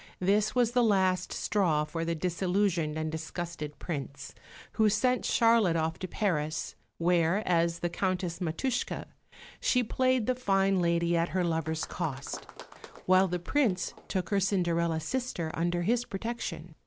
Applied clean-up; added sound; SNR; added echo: none; Applause; 20 dB; none.